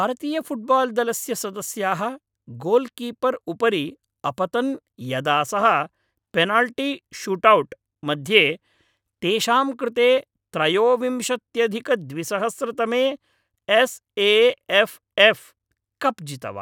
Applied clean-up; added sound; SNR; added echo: none; none; none; none.